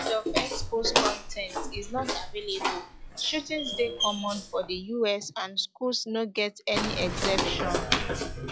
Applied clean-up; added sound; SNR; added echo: classical method log-MMSE.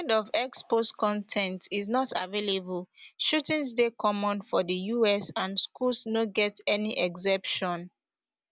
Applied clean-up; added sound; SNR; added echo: none; none; none; none.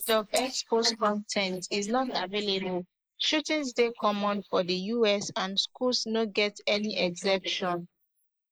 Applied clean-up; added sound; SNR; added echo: neural mask model Resemble Enhance denoiser.